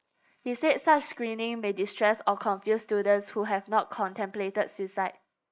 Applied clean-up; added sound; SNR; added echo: neural mask model Resemble Enhance denoiser.